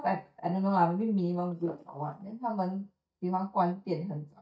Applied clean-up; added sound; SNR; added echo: neural mask model DeepFilterNet 3.